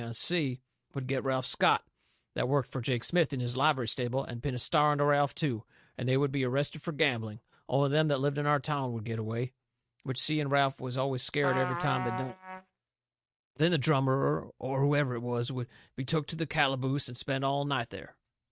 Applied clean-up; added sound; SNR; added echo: neural mask model RNNoise.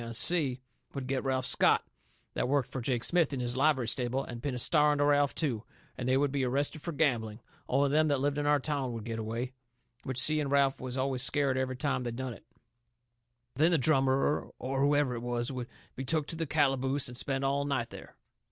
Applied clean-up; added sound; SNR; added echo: none; none; none; none.